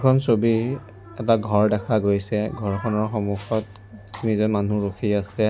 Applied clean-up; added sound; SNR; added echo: none; none; none; none.